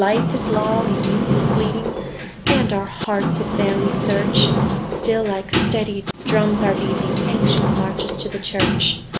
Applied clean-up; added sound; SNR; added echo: none; Sliding door; -2 dB; none.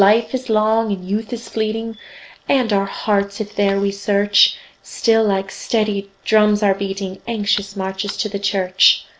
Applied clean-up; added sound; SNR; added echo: none; none; none; none.